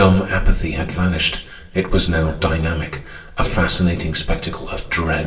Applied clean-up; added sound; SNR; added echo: neural separator model SepFormer DNS4.